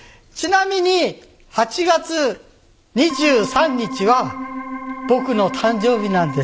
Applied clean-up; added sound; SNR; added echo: none; Organ; 9 dB; none.